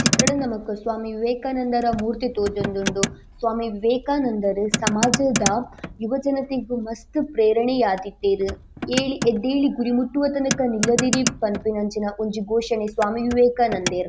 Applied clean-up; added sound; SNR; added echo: none; Motor vehicle (road); 6 dB; none.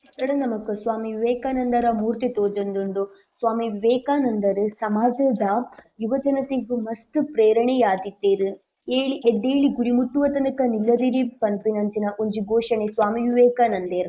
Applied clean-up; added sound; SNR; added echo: neural mask model Resemble Enhance denoiser.